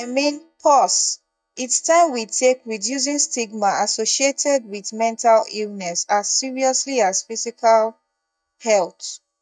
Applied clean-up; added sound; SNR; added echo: neural mask model DeepFilterNet 3.